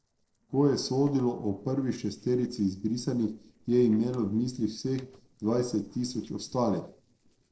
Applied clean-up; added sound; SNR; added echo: neural separator model SepFormer DNS4.